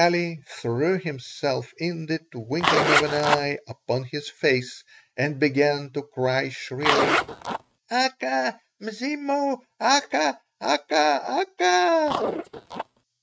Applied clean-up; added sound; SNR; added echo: neural mask model RNNoise.